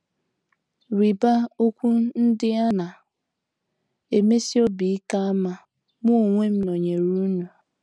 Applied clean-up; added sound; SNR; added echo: none; none; none; none.